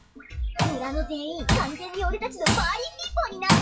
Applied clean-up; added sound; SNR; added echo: classical method WPE with log-MMSE.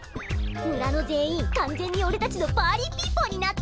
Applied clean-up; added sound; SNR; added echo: none; none; none; none.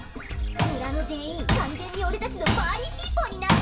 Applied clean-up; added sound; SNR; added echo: none; Tools; 0 dB; reverberation time 0.4 s.